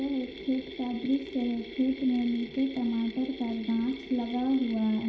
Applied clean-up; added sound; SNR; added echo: none; Mechanisms; 13 dB; reverberation time 0.5 s.